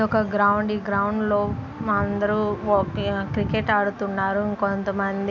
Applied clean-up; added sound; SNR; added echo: none; Wind instrument, woodwind instrument; 18 dB; none.